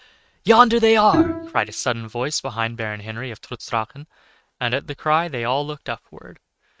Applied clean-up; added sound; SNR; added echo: neural mask model RNNoise.